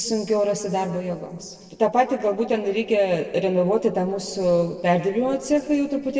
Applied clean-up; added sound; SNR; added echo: neural separator model SepFormer DNS4.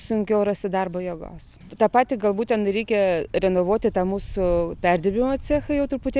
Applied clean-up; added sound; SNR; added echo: none; none; none; none.